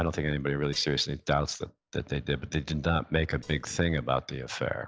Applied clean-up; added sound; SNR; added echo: neural separator model SepFormer DNS4.